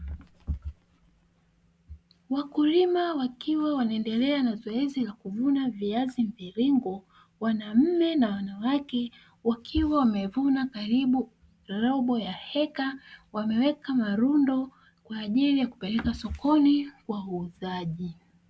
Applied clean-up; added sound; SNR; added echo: none; none; none; none.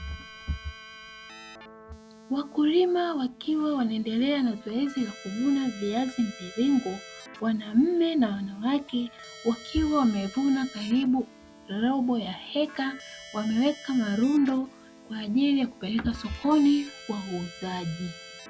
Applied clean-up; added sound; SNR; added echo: none; Keyboard (musical); 19 dB; none.